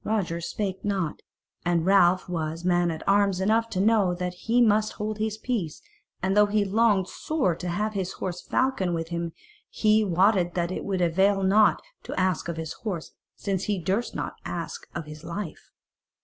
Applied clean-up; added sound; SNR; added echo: none; none; none; none.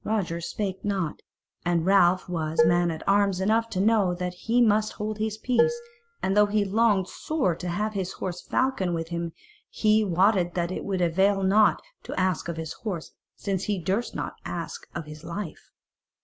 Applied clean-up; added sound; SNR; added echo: none; Dishes, pots, and pans; 2 dB; none.